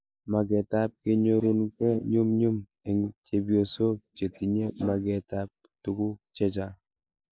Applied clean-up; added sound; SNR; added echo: neural mask model Resemble Enhance denoiser.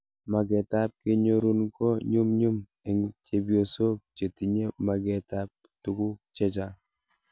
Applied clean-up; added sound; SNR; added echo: none; none; none; none.